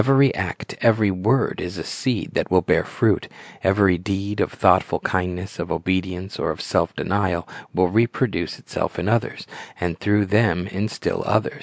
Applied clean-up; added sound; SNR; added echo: none; none; none; none.